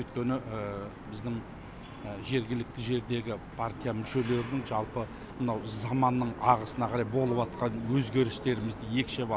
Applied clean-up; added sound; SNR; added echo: none; none; none; none.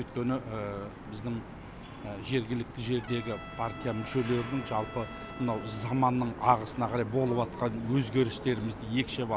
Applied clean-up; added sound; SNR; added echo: none; Trumpet; 16 dB; none.